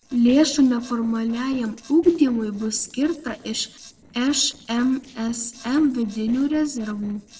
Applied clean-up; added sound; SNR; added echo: neural separator model SepFormer DNS4.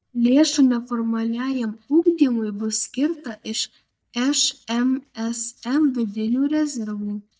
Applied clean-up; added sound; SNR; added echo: neural mask model DeepFilterNet 3.